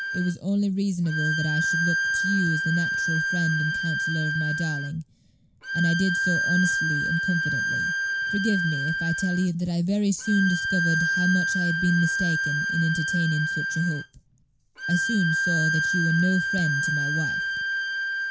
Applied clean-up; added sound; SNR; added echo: none; Bowed string instrument; 0 dB; none.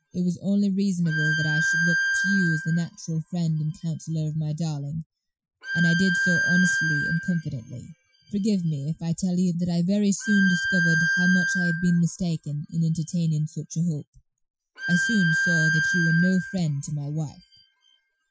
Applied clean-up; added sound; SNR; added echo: classical method Wiener filter.